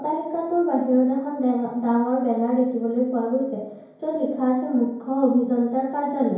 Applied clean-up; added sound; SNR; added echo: none; none; none; reverberation time 1.0 s.